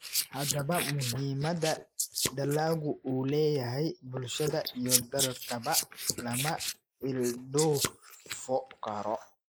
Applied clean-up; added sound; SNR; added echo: neural mask model Resemble Enhance denoiser.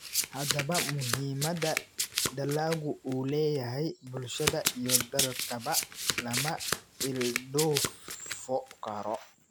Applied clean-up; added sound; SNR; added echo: none; Domestic sounds, home sounds; 1 dB; none.